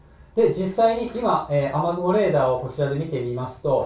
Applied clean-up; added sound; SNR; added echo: none; none; none; reverberation time 0.2 s.